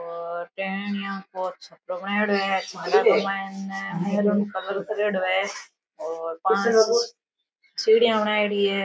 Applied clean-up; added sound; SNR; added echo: none; none; none; none.